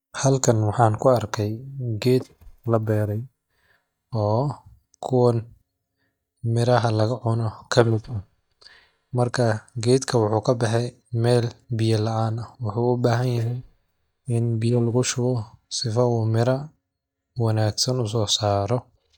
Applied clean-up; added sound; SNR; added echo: neural mask model DeepFilterNet 3.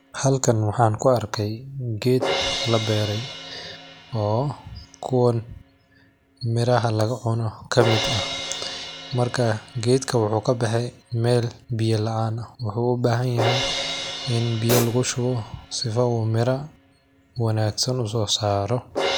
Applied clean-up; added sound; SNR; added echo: none; Crash cymbal + Hi-hat; 9 dB; none.